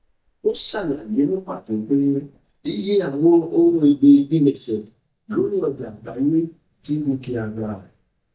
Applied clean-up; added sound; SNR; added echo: neural mask model DeepFilterNet 3.